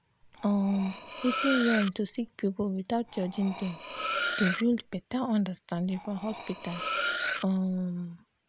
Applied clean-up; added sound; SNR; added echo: none; Cutlery, silverware; 4 dB; none.